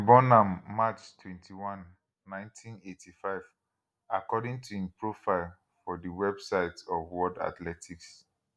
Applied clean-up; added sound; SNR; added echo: none; none; none; none.